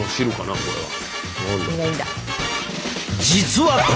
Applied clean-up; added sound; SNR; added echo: none; none; none; none.